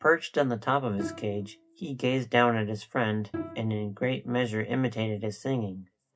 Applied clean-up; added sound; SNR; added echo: none; Bowed string instrument; 15 dB; reverberation time 0.4 s.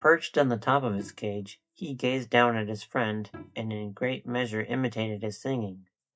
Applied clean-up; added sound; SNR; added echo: neural mask model DeepFilterNet 3.